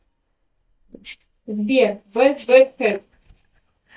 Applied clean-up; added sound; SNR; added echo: neural mask model DeepFilterNet 3.